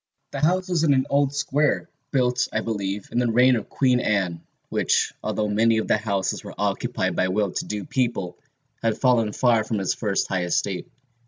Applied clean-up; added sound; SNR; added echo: none; none; none; none.